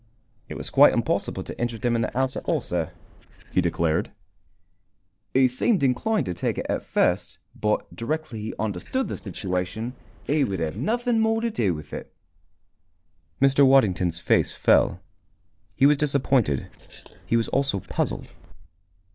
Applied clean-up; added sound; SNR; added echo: neural separator model SepFormer DNS4.